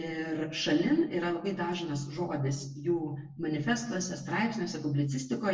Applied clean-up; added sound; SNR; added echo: none; none; none; reverberation time 0.1 s.